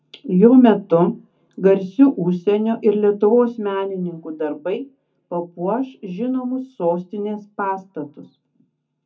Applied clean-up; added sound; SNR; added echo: none; none; none; reverberation time 0.3 s.